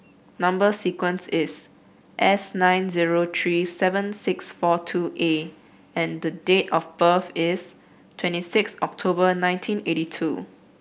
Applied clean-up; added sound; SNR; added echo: none; none; none; none.